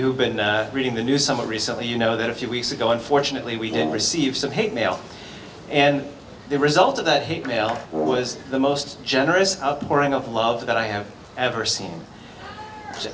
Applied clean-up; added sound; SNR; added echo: none; Brass instrument; 7 dB; none.